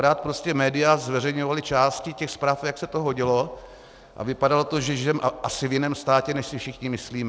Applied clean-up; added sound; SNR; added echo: none; none; none; none.